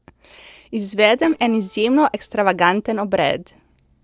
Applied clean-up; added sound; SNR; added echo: neural separator model SepFormer DNS4.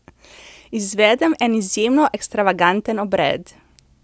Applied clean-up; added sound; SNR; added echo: none; none; none; none.